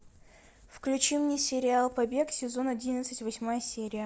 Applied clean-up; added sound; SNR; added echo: none; none; none; none.